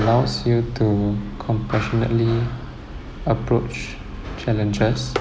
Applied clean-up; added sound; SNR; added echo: none; none; none; none.